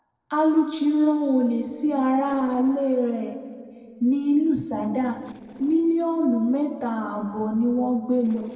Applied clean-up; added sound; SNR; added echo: neural separator model SepFormer DNS4.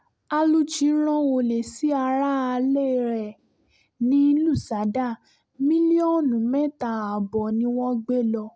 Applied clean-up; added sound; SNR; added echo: none; none; none; none.